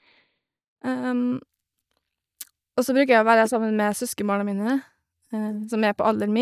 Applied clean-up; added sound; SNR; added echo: neural mask model DeepFilterNet 3.